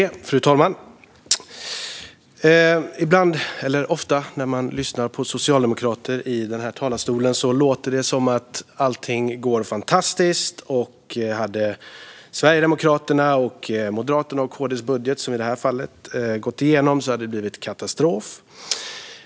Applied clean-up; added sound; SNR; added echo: none; none; none; none.